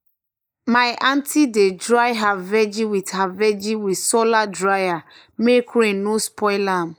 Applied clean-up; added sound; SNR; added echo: neural mask model Resemble Enhance denoiser.